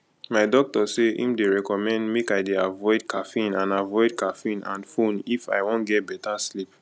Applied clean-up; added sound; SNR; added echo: none; none; none; none.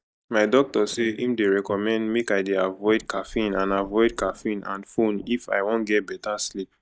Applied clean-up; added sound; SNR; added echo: neural mask model DeepFilterNet 3.